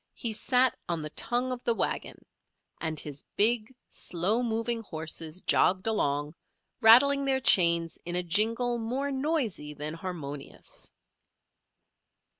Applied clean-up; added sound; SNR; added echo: none; none; none; none.